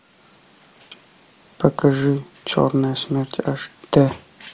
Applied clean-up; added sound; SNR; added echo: none; none; none; none.